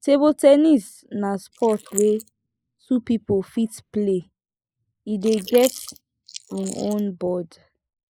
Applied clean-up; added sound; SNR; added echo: neural mask model Resemble Enhance denoiser.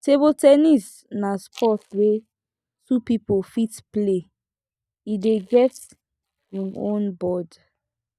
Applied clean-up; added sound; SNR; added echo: neural mask model DeepFilterNet 3.